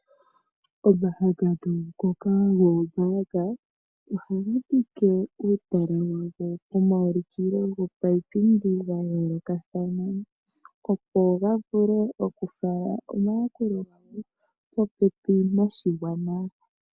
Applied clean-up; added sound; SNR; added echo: none; none; none; none.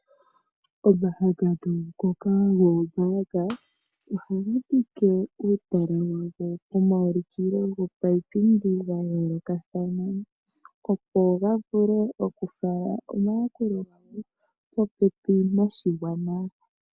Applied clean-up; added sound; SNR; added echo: none; Shatter; 19 dB; none.